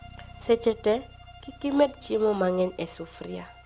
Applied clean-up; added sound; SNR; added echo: none; Bowed string instrument + Bass guitar; 20 dB; none.